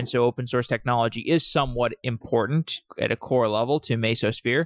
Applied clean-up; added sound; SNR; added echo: classical method Wiener filter.